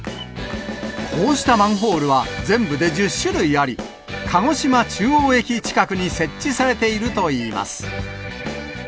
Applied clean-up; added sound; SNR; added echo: none; none; none; none.